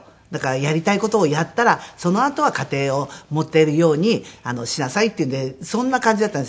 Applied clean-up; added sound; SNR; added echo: none; none; none; none.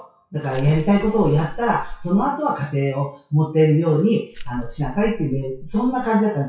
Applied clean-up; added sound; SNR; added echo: classical method WPE with log-MMSE.